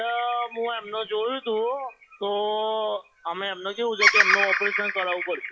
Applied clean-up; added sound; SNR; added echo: classical method log-MMSE.